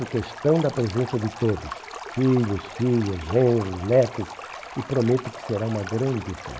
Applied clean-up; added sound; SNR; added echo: none; Stream; 13 dB; none.